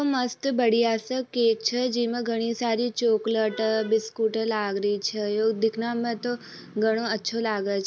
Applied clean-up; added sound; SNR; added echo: none; none; none; none.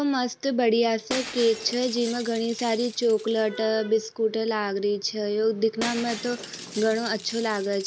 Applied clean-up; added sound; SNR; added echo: none; Shatter; 15 dB; none.